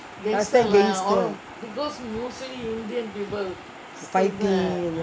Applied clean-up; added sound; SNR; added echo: none; none; none; none.